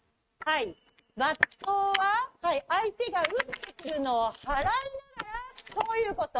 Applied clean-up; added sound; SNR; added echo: neural mask model RNNoise.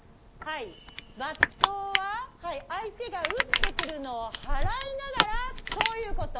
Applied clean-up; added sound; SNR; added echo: none; Crushing; -4 dB; none.